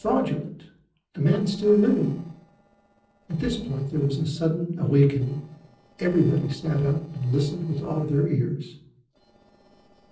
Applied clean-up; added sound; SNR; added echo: neural separator model SepFormer DNS4.